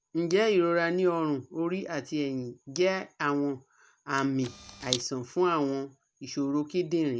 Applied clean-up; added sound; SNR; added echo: none; Camera; 9 dB; none.